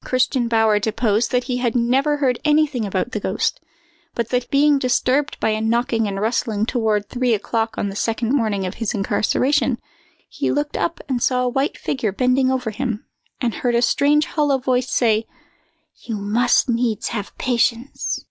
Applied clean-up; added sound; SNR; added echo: none; none; none; none.